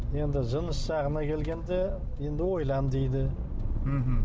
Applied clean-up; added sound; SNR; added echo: none; none; none; none.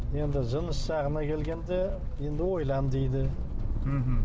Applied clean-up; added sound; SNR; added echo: none; Walk, footsteps; 12 dB; none.